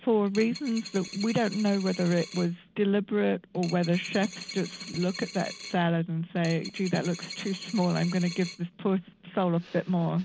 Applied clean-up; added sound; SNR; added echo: none; Coin (dropping); 15 dB; none.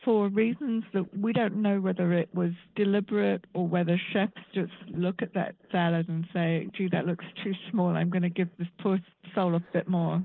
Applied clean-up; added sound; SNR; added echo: neural mask model Resemble Enhance denoiser.